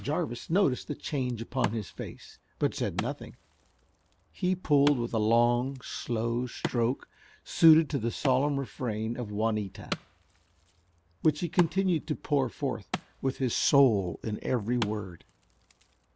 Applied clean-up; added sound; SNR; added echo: none; Wood; 14 dB; none.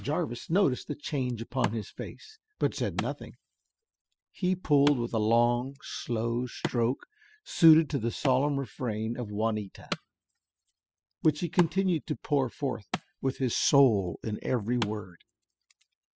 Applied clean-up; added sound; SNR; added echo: classical method spectral subtraction.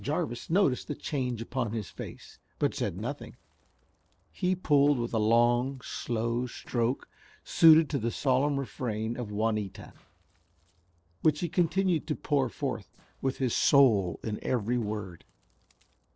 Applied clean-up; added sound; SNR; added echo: neural separator model SepFormer DNS4.